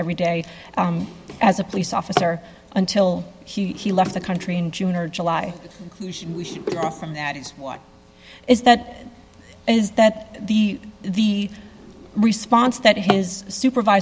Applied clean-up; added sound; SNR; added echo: none; Drawer open or close; 14 dB; none.